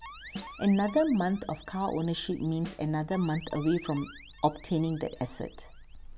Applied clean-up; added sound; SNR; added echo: none; Snare drum + Alarm; 18 dB; none.